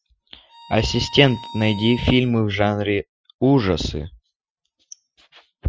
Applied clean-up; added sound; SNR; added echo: classical method Wiener filter.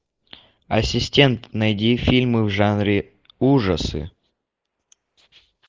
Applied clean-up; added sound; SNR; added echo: neural mask model Resemble Enhance denoiser.